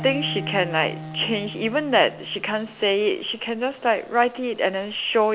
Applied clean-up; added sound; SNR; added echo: none; Bowed string instrument; 15 dB; none.